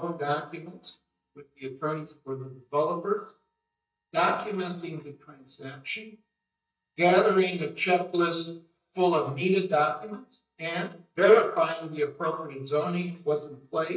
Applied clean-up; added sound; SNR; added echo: neural mask model DeepFilterNet 3.